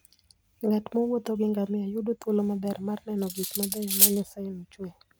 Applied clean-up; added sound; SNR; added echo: none; Cutlery, silverware; -2 dB; none.